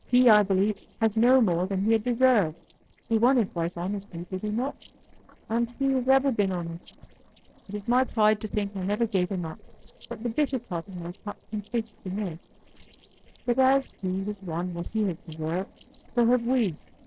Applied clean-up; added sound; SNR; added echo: neural separator model SepFormer DNS4.